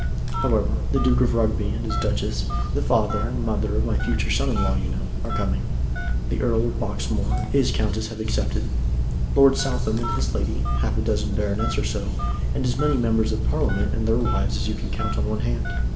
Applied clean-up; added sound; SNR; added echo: none; Telephone; -3 dB; reverberation time 2.1 s.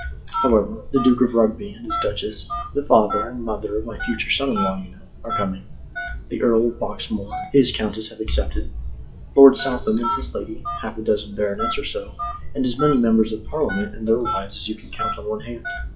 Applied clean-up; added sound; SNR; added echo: classical method WPE with log-MMSE.